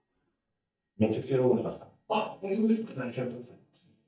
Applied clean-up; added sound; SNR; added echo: neural mask model DeepFilterNet 3.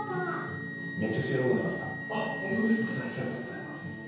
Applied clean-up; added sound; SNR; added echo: none; Wind instrument, woodwind instrument; 9 dB; reverberation time 0.9 s.